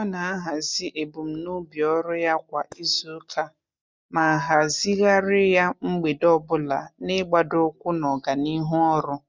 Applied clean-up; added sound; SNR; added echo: neural mask model DeepFilterNet 3.